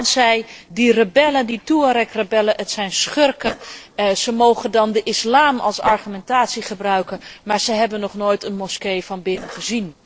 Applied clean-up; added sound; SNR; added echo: neural separator model SepFormer DNS4.